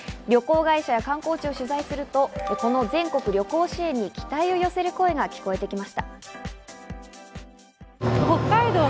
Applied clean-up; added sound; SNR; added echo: none; none; none; none.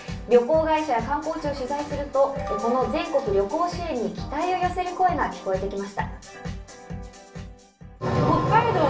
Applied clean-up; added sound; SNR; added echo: none; none; none; reverberation time 0.3 s.